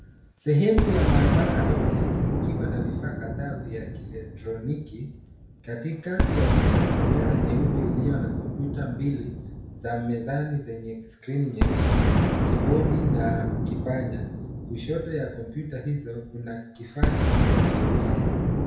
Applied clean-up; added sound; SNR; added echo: none; Boom; -5 dB; reverberation time 0.5 s.